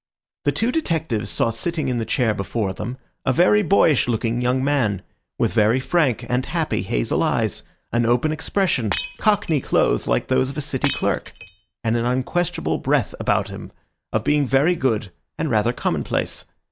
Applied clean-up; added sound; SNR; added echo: none; Shatter; 7 dB; none.